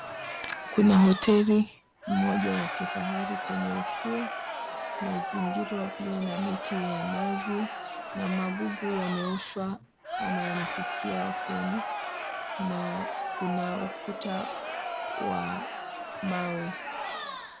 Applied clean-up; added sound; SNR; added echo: none; Crowd; 5 dB; none.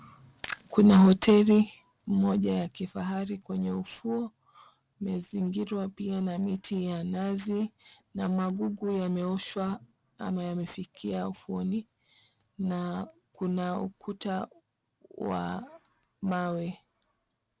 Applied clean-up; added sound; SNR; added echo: none; none; none; none.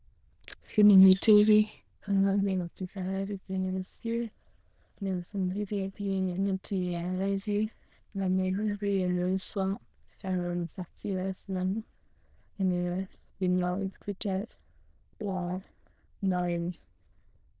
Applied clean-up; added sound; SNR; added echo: neural diffusion model UNIVERSE++.